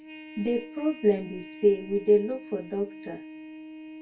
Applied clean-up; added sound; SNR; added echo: none; Trumpet; 15 dB; reverberation time 0.2 s.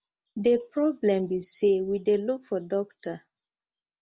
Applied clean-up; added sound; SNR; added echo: none; none; none; none.